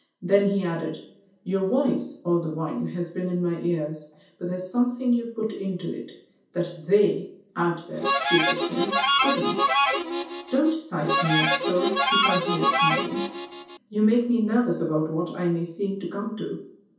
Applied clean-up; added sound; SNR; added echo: none; Harmonica; -2 dB; reverberation time 0.6 s.